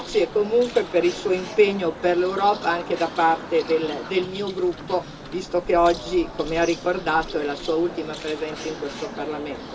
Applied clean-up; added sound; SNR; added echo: none; Bird; 12 dB; reverberation time 0.2 s.